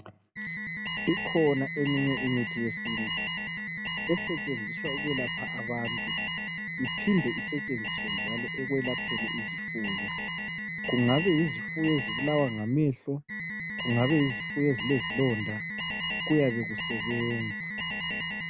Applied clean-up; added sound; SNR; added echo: none; Alarm; 4 dB; none.